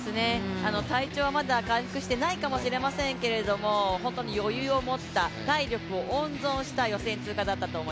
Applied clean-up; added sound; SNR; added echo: none; none; none; none.